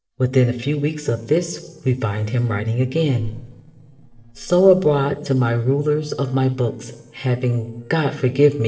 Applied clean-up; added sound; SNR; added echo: neural separator model SepFormer DNS4.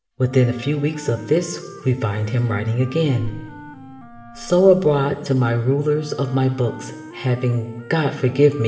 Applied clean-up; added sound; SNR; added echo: none; Wind instrument, woodwind instrument; 20 dB; reverberation time 2.5 s.